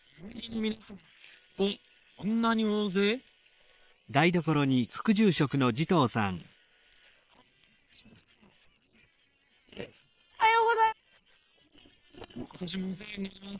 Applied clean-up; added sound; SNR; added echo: neural separator model SepFormer WHAM!.